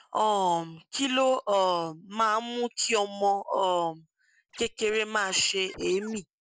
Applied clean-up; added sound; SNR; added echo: none; Scratching (performance technique); 20 dB; none.